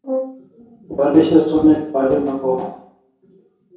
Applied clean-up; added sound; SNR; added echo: none; Brass instrument; 12 dB; reverberation time 0.6 s.